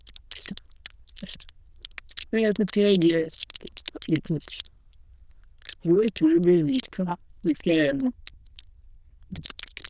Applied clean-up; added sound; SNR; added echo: neural diffusion model UNIVERSE++.